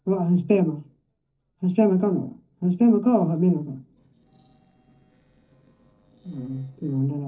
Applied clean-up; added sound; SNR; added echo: neural separator model SepFormer DNS4.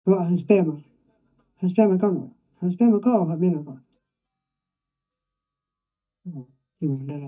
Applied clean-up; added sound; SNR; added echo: neural mask model DeepFilterNet 3.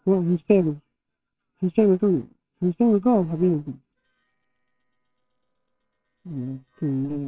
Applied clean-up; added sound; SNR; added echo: neural separator model SepFormer WHAMR!.